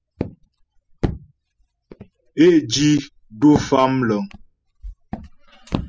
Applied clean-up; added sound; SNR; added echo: classical method spectral subtraction.